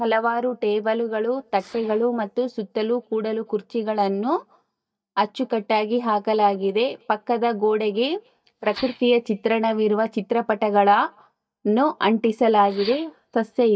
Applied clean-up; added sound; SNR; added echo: neural mask model DeepFilterNet 3.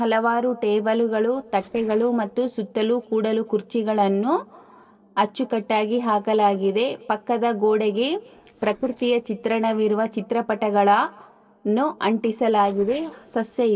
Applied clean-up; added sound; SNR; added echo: neural separator model SepFormer DNS4.